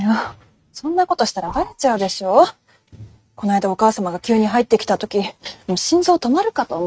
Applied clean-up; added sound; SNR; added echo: neural mask model RNNoise.